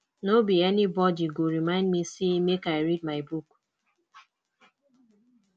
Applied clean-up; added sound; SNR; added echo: none; none; none; none.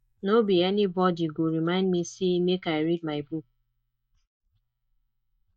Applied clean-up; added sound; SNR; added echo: neural mask model DeepFilterNet 3.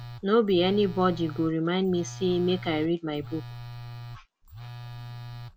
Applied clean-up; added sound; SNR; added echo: none; Telephone; 13 dB; none.